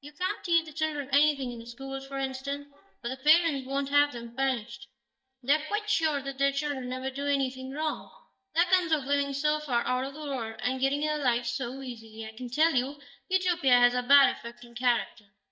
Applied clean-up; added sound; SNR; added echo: neural mask model DeepFilterNet 3.